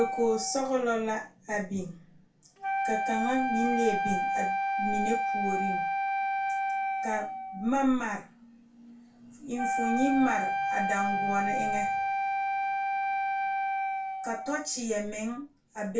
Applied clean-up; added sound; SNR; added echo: none; Wind instrument, woodwind instrument; -1 dB; reverberation time 0.2 s.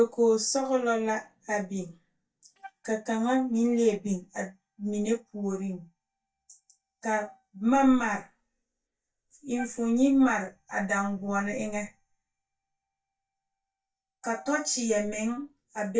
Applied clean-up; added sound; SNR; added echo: neural mask model DeepFilterNet 3.